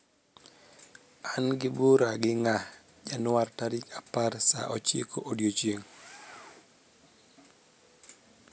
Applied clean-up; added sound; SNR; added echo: none; none; none; none.